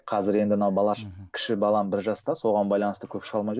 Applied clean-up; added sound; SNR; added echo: none; none; none; none.